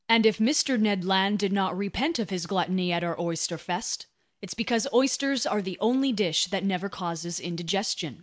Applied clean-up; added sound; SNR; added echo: none; none; none; none.